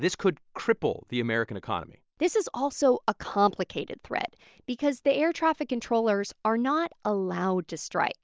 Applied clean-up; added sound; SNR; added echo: none; none; none; none.